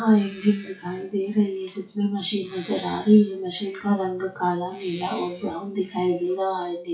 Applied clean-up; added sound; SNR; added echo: classical method WPE with log-MMSE.